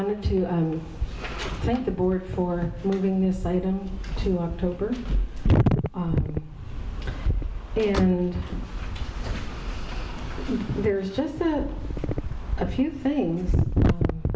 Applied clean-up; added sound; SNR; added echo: none; Slam; 9 dB; none.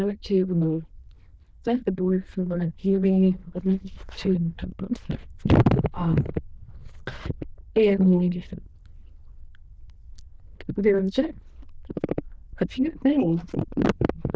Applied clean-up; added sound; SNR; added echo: neural diffusion model UNIVERSE++.